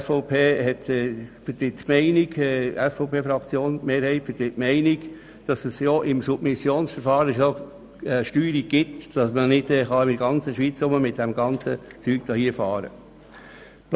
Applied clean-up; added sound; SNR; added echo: none; none; none; none.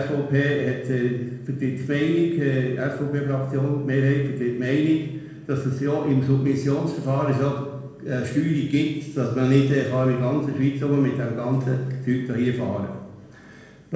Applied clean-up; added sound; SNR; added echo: none; none; none; reverberation time 1.0 s.